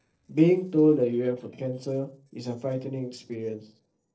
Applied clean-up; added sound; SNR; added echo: neural separator model SepFormer DNS4.